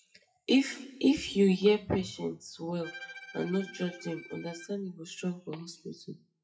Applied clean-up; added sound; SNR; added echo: classical method WPE with log-MMSE.